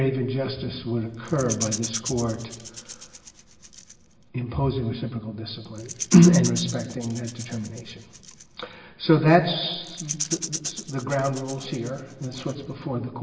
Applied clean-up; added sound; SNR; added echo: none; Rattle / Rattle (instrument); 11 dB; reverberation time 1.0 s.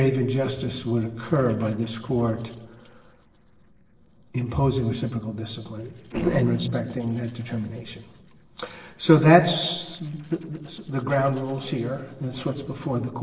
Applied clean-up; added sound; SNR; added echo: neural separator model SepFormer DNS4.